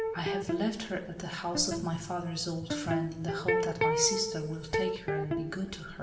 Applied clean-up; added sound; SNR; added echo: none; Electric guitar; 0 dB; reverberation time 0.7 s.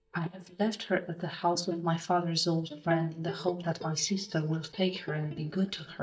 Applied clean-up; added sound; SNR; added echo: neural mask model DeepFilterNet 3.